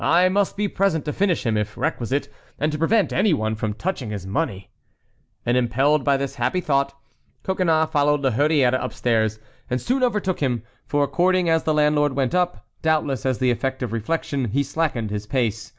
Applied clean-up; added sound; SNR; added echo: none; none; none; none.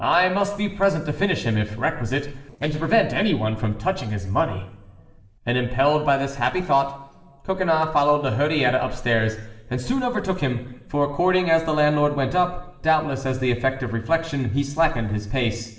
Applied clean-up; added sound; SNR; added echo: neural separator model SepFormer DNS4.